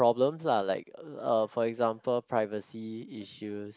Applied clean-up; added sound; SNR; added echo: neural mask model Resemble Enhance denoiser.